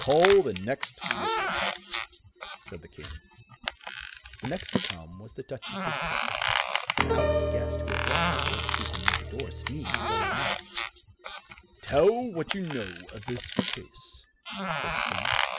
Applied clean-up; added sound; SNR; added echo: none; Squeak + Piano; -3 dB; none.